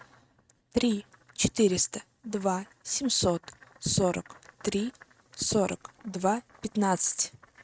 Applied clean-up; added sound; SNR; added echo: neural mask model RNNoise.